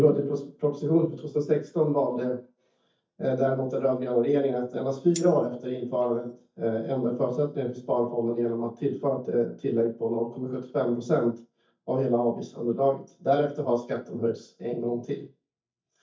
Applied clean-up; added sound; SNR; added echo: neural mask model DeepFilterNet 3.